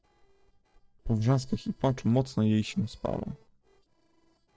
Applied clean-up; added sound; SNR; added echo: neural separator model SepFormer DNS4.